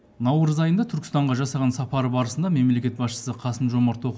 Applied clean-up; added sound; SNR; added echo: none; none; none; none.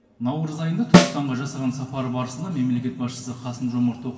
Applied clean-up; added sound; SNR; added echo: none; Snare drum; -3 dB; reverberation time 2.7 s.